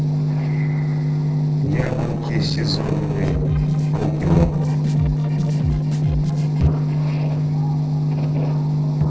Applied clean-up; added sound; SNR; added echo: neural separator model SepFormer DNS4.